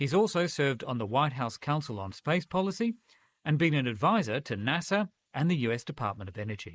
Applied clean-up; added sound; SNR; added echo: neural mask model Resemble Enhance denoiser.